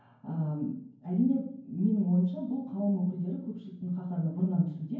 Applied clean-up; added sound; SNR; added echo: none; none; none; reverberation time 0.9 s.